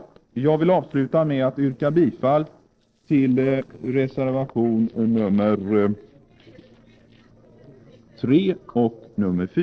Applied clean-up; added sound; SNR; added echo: neural separator model SepFormer DNS4.